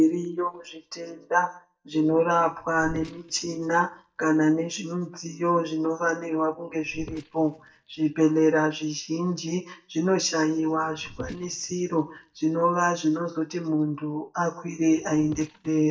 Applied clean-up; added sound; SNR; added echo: neural mask model DeepFilterNet 3.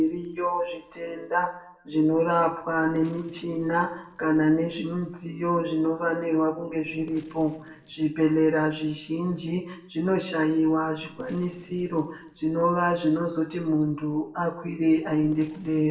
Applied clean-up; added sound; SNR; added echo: neural separator model SepFormer DNS4.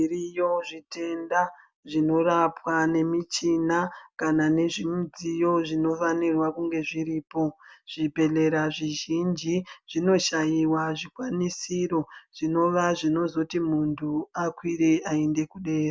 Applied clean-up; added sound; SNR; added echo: none; none; none; none.